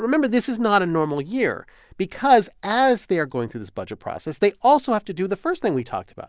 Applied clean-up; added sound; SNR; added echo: none; none; none; none.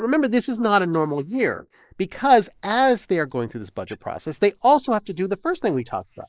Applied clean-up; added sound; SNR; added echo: neural mask model Resemble Enhance denoiser.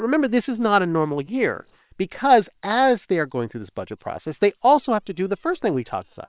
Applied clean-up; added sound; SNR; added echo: neural separator model SepFormer WHAM!.